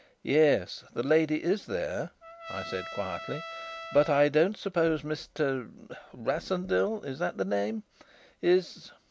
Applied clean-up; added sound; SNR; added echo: none; Trumpet; 14 dB; none.